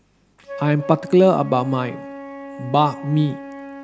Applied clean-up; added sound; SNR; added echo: none; Wind instrument, woodwind instrument; 14 dB; none.